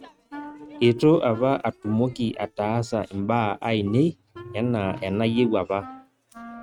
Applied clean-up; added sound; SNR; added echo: neural mask model RNNoise.